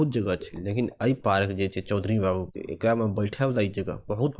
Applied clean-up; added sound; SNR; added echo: neural mask model Resemble Enhance denoiser.